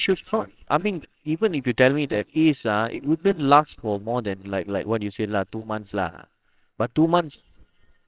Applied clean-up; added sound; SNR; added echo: neural separator model SepFormer WHAMR!.